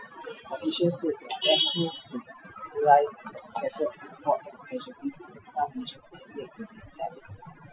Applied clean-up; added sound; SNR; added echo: classical method Wiener filter.